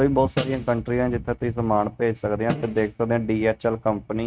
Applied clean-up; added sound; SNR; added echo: neural mask model RNNoise.